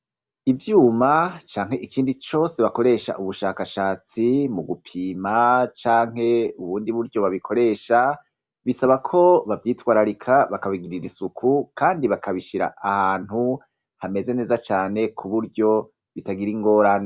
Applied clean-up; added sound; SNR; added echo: none; none; none; none.